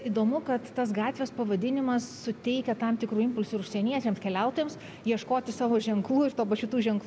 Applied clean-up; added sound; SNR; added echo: none; none; none; none.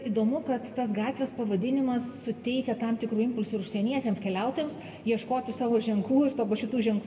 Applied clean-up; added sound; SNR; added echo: none; none; none; reverberation time 1.0 s.